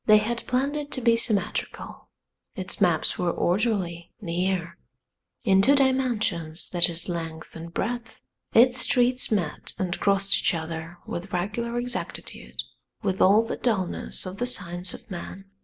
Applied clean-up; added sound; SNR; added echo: none; none; none; none.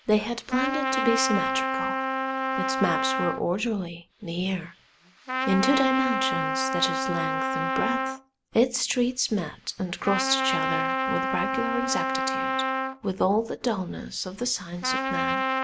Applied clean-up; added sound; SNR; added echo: none; Trumpet; 0 dB; none.